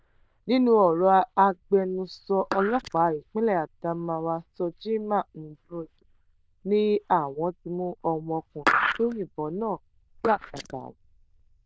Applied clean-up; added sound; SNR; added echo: neural diffusion model UNIVERSE++.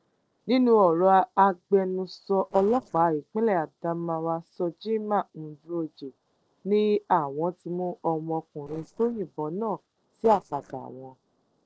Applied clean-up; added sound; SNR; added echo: neural separator model SepFormer DNS4.